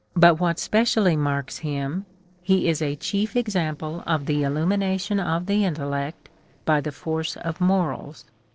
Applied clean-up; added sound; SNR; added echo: neural separator model SepFormer DNS4.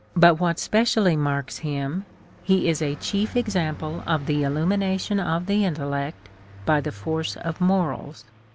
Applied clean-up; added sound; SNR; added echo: none; Car passing by; 20 dB; none.